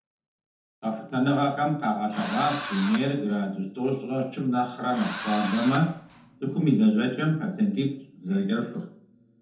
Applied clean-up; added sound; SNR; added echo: none; Engine / Drill; 10 dB; reverberation time 0.6 s.